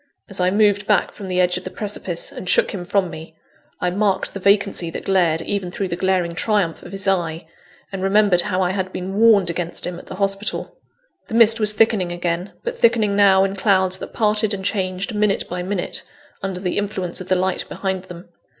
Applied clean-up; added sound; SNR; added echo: none; none; none; none.